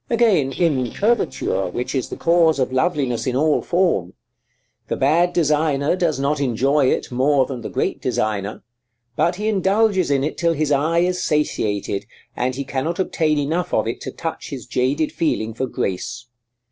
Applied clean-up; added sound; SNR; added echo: neural separator model SepFormer DNS4.